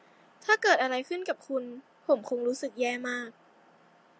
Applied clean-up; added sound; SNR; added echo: none; none; none; none.